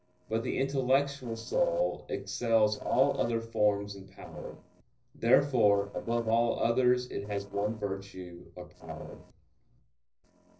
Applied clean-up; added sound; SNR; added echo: neural separator model SepFormer DNS4.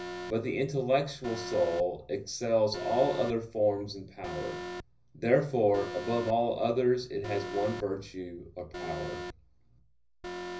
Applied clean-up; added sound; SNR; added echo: none; Alarm; 12 dB; reverberation time 0.4 s.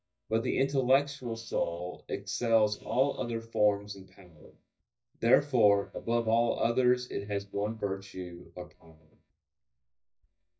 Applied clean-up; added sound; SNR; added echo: neural mask model DeepFilterNet 3.